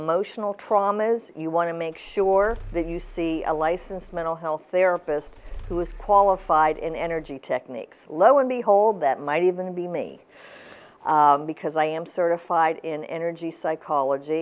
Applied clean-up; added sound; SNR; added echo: none; Engine starting / Car; 16 dB; none.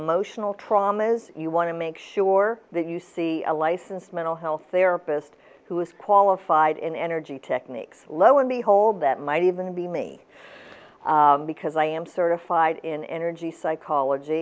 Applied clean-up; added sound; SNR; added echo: none; none; none; none.